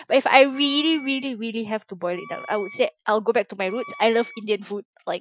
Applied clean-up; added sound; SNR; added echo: classical method Wiener filter.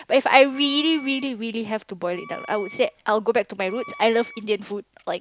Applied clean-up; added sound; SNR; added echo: none; Wind instrument, woodwind instrument; 20 dB; none.